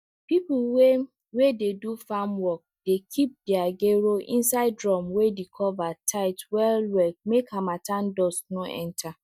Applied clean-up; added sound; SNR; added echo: neural mask model DeepFilterNet 3.